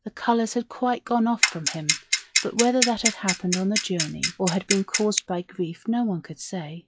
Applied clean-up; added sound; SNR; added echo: classical method log-MMSE.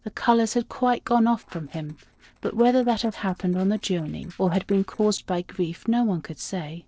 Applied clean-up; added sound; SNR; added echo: neural separator model SepFormer DNS4.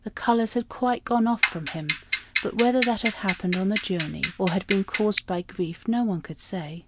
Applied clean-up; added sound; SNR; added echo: none; Clock; 0 dB; none.